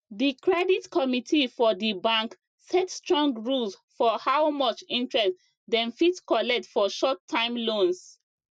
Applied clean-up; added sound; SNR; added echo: none; none; none; none.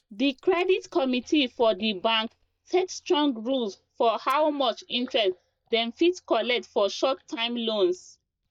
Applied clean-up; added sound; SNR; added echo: neural mask model DeepFilterNet 3.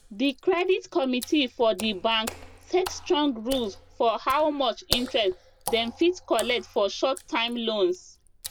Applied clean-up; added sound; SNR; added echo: none; Water / Splash, splatter; 14 dB; none.